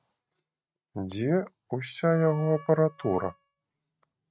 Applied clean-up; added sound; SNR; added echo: neural mask model RNNoise.